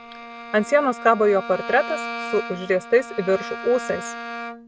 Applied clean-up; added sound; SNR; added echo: none; Bowed string instrument; 11 dB; none.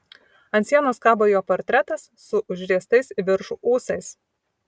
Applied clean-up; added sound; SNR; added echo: none; none; none; none.